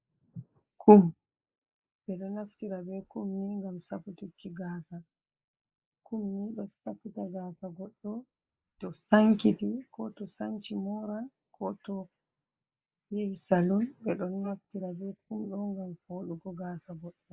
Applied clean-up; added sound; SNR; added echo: neural mask model Resemble Enhance denoiser.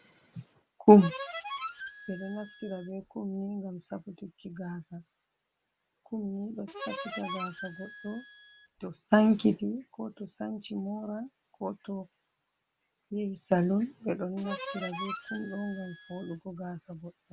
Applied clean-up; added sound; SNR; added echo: none; Harmonica; 10 dB; none.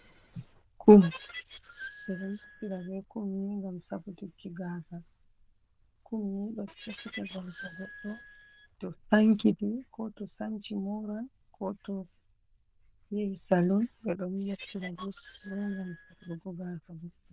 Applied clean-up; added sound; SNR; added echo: neural diffusion model UNIVERSE++.